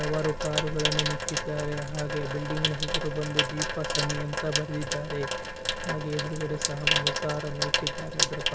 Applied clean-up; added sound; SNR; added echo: none; Sink (filling or washing) / Water tap, faucet; -2 dB; none.